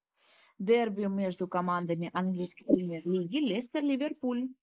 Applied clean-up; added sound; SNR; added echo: neural mask model Resemble Enhance denoiser.